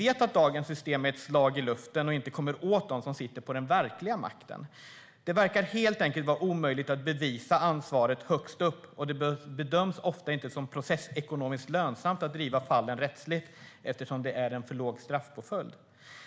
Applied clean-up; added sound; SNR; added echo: none; none; none; none.